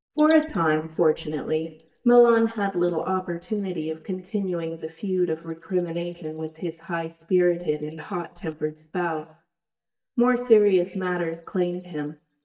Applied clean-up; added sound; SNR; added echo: neural mask model DeepFilterNet 3.